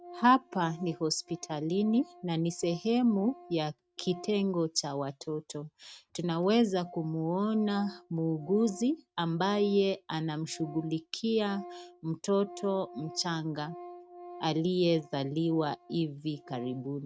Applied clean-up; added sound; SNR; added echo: neural mask model RNNoise.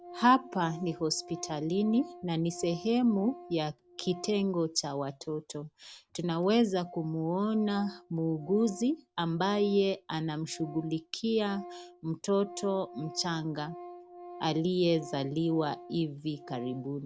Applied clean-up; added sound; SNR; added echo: none; Organ; 18 dB; none.